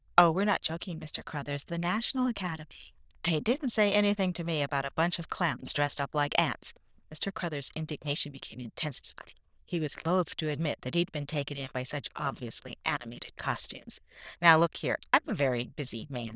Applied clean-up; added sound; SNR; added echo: neural diffusion model UNIVERSE++.